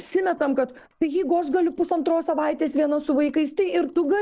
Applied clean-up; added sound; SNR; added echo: neural separator model SepFormer DNS4.